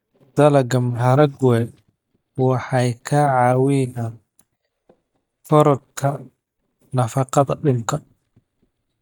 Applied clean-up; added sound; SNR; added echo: neural mask model DeepFilterNet 3.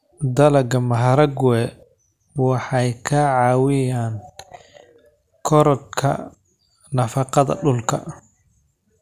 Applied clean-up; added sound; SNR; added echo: none; none; none; none.